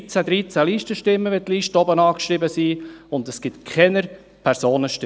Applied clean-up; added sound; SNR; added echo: none; none; none; none.